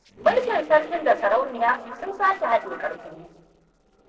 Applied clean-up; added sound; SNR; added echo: neural separator model SepFormer DNS4.